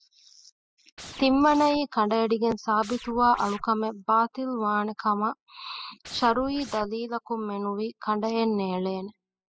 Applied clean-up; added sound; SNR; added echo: classical method spectral subtraction.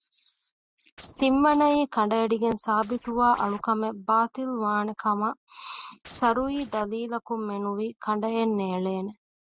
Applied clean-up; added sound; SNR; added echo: neural mask model RNNoise.